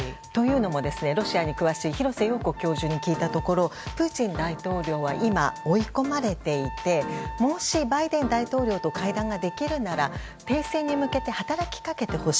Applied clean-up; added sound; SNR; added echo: none; Wind instrument, woodwind instrument; 14 dB; none.